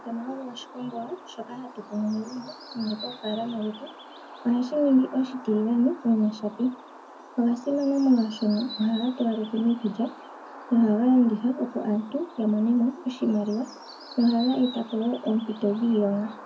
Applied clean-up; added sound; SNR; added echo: none; Bird; 18 dB; reverberation time 0.3 s.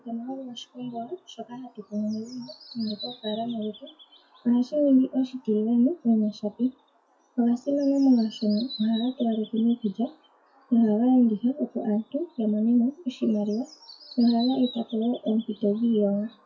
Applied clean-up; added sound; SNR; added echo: classical method WPE with log-MMSE.